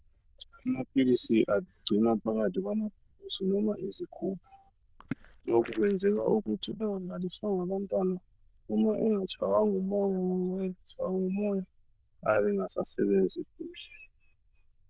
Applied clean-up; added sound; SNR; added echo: neural diffusion model UNIVERSE++.